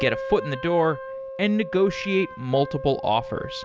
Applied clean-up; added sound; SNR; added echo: none; Wind instrument, woodwind instrument; 11 dB; none.